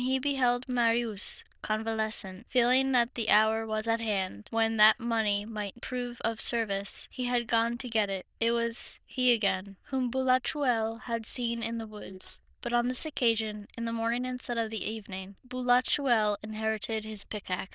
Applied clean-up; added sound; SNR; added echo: neural diffusion model UNIVERSE++.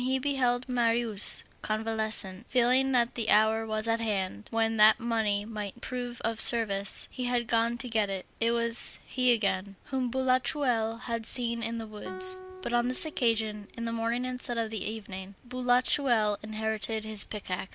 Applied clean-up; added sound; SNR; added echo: none; Guitar; 16 dB; none.